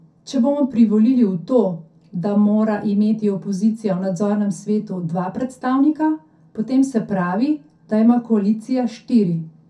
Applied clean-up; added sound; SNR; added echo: none; none; none; reverberation time 0.3 s.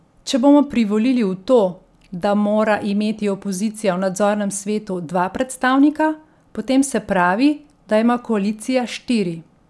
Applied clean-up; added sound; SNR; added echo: none; none; none; none.